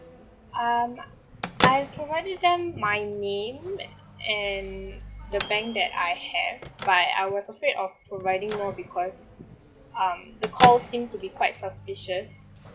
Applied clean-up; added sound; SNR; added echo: none; Microwave oven / Bell; 7 dB; none.